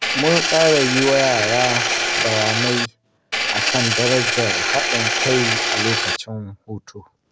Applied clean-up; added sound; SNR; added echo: none; Engine; -2 dB; none.